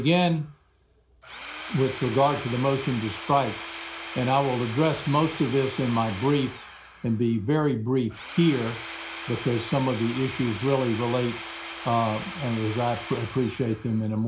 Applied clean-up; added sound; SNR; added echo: none; Tools / Domestic sounds, home sounds; 9 dB; none.